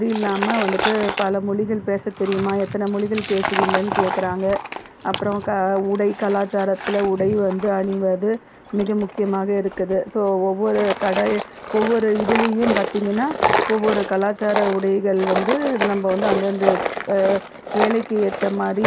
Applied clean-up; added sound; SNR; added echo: none; Tools; 6 dB; none.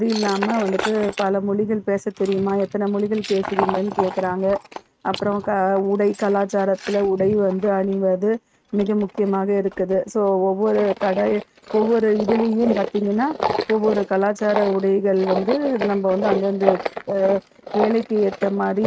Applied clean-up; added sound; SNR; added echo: neural mask model RNNoise.